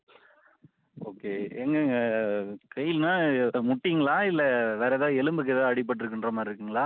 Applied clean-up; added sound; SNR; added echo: none; none; none; none.